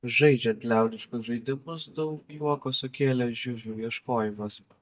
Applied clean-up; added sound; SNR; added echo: neural mask model DeepFilterNet 3.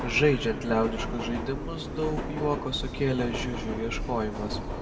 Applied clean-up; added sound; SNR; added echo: none; Subway, metro, underground; 5 dB; reverberation time 1.0 s.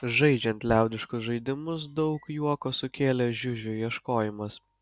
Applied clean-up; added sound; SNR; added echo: none; none; none; none.